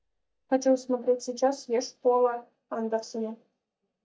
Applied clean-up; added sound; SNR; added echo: neural mask model DeepFilterNet 3.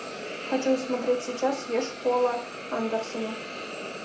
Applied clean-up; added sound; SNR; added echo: none; Hiss; 8 dB; reverberation time 0.4 s.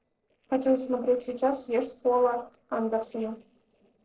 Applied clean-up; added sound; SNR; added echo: neural separator model SepFormer DNS4.